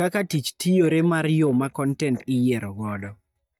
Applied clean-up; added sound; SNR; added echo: neural mask model DeepFilterNet 3.